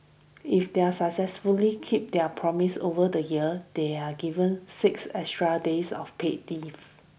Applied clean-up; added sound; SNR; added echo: none; none; none; none.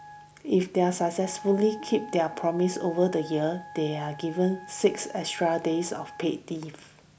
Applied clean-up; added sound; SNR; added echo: none; Wind instrument, woodwind instrument; 17 dB; none.